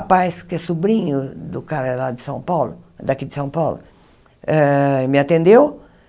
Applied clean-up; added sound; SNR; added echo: none; none; none; none.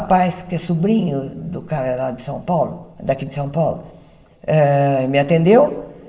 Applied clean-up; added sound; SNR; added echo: none; none; none; reverberation time 2.6 s.